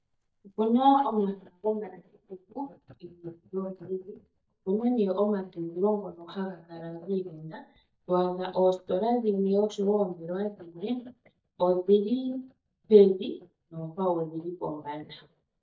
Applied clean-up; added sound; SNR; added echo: neural mask model DeepFilterNet 3.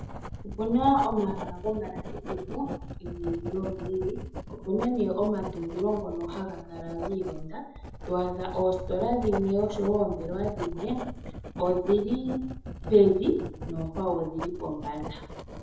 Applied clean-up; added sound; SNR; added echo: none; Writing; 9 dB; reverberation time 0.7 s.